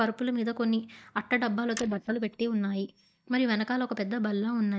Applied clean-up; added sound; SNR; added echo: neural mask model DeepFilterNet 3.